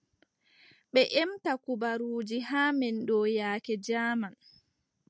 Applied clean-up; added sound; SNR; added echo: none; none; none; none.